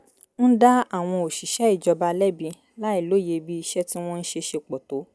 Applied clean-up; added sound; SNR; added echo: none; none; none; none.